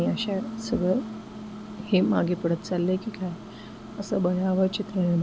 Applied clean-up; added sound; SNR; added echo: none; Microwave oven; 11 dB; none.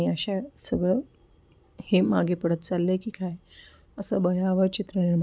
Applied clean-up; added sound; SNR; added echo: none; none; none; none.